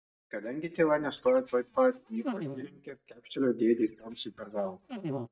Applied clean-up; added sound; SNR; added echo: neural mask model DeepFilterNet 3.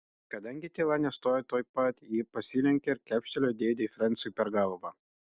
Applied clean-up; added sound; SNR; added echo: none; none; none; none.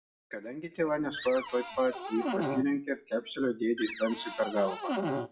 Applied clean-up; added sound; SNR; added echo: classical method WPE with log-MMSE.